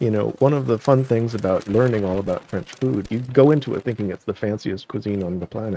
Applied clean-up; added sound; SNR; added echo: neural mask model RNNoise.